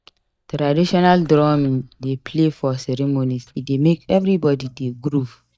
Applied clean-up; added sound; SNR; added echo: neural mask model DeepFilterNet 3.